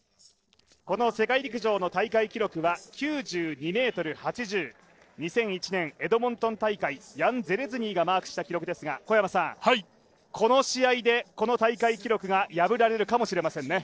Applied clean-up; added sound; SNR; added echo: neural separator model SepFormer DNS4.